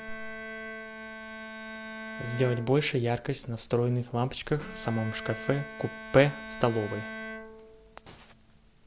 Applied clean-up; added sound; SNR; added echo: none; Bowed string instrument; 11 dB; none.